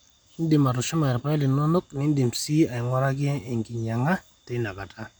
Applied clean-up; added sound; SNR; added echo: none; none; none; none.